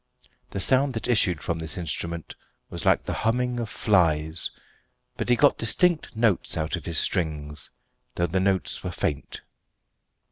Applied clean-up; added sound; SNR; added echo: none; Computer keyboard; 19 dB; none.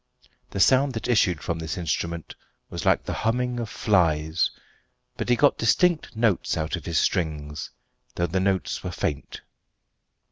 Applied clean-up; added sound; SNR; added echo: none; none; none; none.